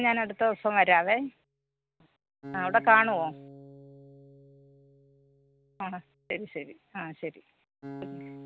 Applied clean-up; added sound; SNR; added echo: none; Acoustic guitar; 18 dB; none.